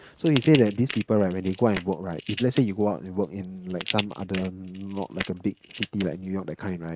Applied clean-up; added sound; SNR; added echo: neural mask model RNNoise.